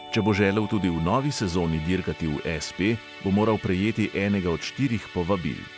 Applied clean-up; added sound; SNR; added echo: none; Musical instrument; 16 dB; none.